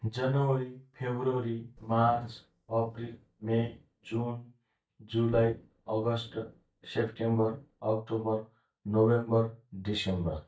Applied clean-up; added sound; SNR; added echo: neural mask model DeepFilterNet 3.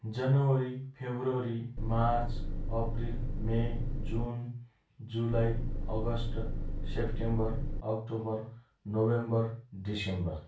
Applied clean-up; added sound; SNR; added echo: none; Engine; -1 dB; reverberation time 0.3 s.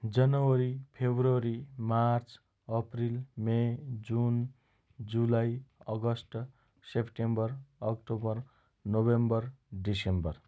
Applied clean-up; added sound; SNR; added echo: none; none; none; none.